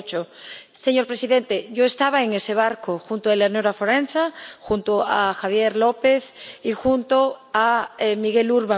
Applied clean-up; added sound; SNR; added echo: none; none; none; none.